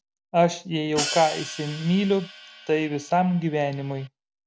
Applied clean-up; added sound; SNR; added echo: none; Hi-hat; 11 dB; none.